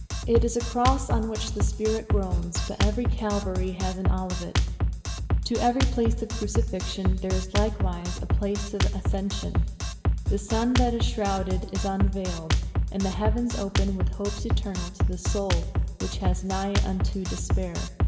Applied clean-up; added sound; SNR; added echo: none; Drum kit; -3 dB; reverberation time 2.0 s.